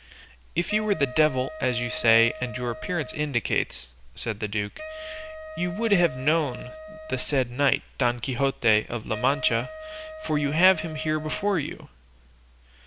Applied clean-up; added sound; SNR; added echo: none; Wind instrument, woodwind instrument; 13 dB; none.